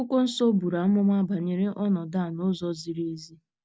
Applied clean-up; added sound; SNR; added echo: none; none; none; none.